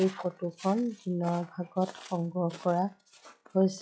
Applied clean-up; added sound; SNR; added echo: classical method log-MMSE.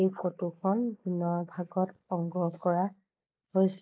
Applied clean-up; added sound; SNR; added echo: neural mask model Resemble Enhance denoiser.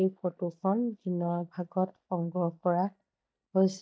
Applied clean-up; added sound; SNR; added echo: neural mask model DeepFilterNet 3.